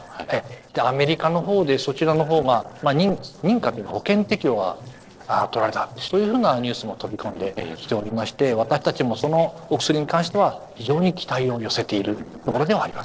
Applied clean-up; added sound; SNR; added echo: neural separator model SepFormer DNS4.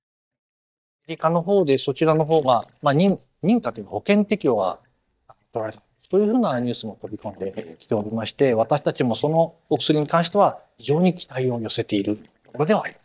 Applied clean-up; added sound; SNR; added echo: neural mask model DeepFilterNet 3.